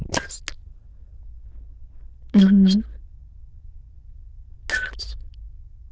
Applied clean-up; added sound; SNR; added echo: neural diffusion model UNIVERSE++.